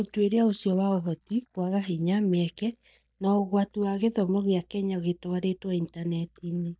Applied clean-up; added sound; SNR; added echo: neural mask model DeepFilterNet 3.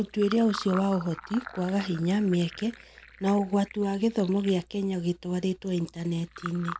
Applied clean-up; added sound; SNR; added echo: none; Fill (with liquid); 16 dB; none.